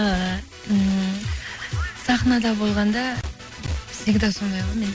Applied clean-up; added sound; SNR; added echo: none; none; none; none.